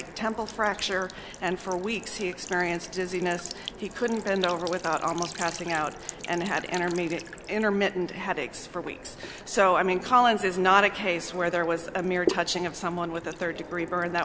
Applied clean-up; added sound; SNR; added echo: none; Trickle, dribble / Sink (filling or washing) + Train; 12 dB; none.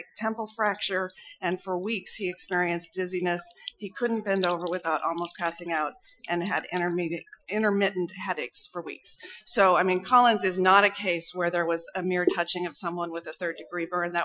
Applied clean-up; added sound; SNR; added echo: classical method Wiener filter.